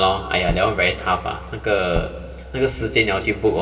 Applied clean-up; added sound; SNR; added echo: none; Tap / Bass drum; 11 dB; reverberation time 2.9 s.